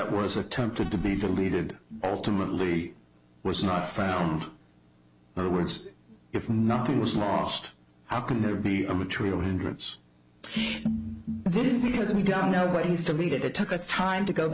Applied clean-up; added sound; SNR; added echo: none; none; none; none.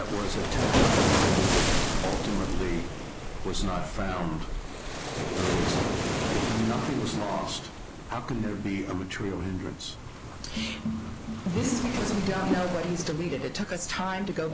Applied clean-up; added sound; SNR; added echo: none; Waves, surf; -2 dB; none.